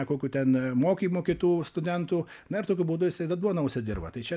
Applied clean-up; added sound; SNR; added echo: none; none; none; none.